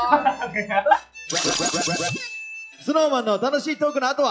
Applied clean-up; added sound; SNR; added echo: classical method log-MMSE.